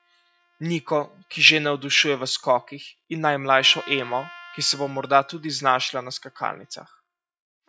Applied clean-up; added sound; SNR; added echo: classical method log-MMSE.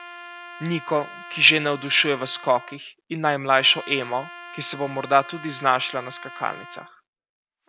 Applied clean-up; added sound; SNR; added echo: none; Trumpet; 17 dB; none.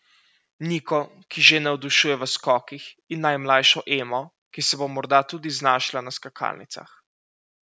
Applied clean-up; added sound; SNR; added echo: none; none; none; none.